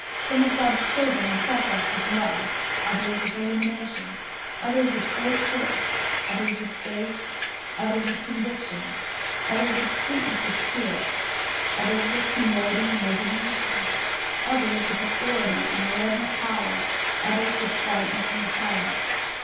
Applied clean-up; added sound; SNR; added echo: none; Frying (food); -2 dB; reverberation time 0.8 s.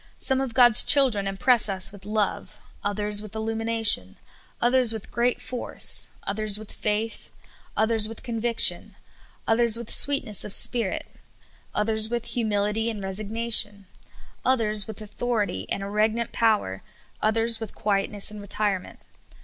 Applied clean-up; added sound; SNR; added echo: none; none; none; none.